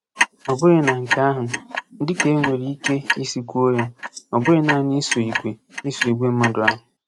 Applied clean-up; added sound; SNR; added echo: neural mask model RNNoise.